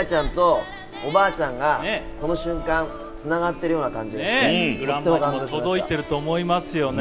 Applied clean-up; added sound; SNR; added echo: none; Rain; 15 dB; none.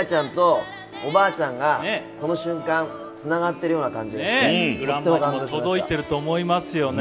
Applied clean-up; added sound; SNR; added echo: none; none; none; none.